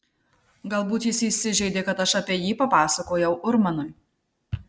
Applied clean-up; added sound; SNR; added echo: none; none; none; none.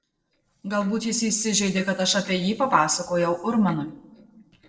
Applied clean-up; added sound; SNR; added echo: neural separator model SepFormer DNS4.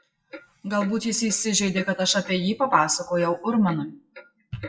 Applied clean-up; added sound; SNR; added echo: classical method WPE with log-MMSE.